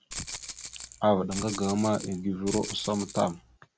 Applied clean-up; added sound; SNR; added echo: none; Rattle (instrument); 10 dB; none.